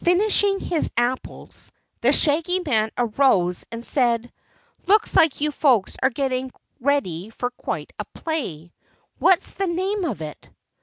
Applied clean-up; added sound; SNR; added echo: none; none; none; none.